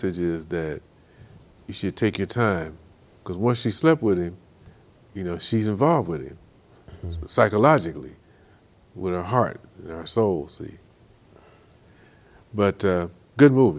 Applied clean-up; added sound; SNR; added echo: none; none; none; none.